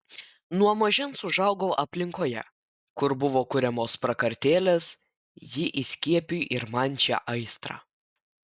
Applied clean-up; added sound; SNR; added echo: none; none; none; none.